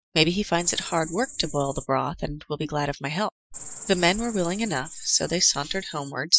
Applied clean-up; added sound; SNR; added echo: classical method Wiener filter.